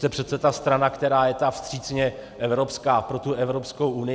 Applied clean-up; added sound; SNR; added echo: none; none; none; none.